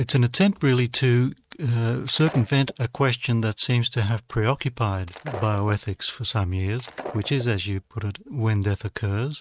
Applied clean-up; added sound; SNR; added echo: neural mask model RNNoise.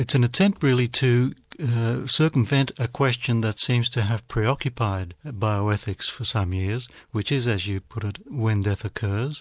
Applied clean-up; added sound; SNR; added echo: none; none; none; none.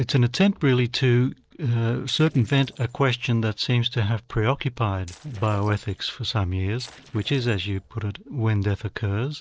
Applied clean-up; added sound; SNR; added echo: neural separator model SepFormer DNS4.